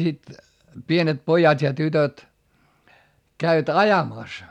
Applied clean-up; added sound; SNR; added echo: none; none; none; none.